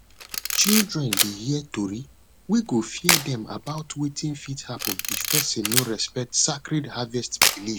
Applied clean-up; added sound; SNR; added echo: none; Camera; 1 dB; none.